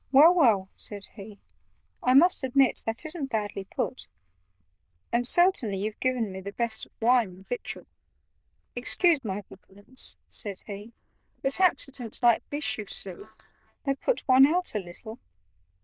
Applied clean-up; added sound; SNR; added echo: neural diffusion model UNIVERSE++.